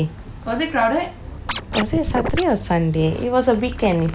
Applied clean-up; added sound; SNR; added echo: none; Scratching (performance technique); 4 dB; none.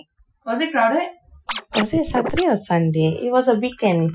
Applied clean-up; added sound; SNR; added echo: classical method Wiener filter.